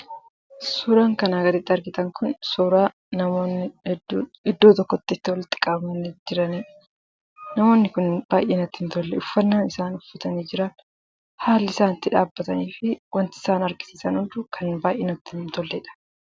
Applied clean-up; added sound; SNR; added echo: none; none; none; none.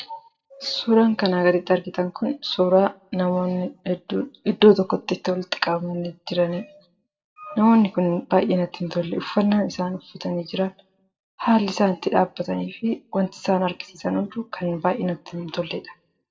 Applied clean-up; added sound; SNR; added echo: none; none; none; reverberation time 0.3 s.